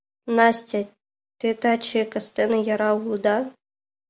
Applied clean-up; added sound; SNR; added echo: none; none; none; none.